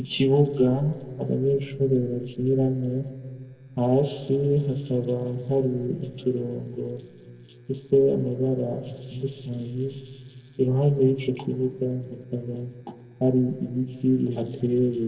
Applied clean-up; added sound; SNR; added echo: neural separator model SepFormer DNS4.